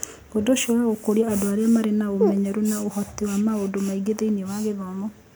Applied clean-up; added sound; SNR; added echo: none; none; none; none.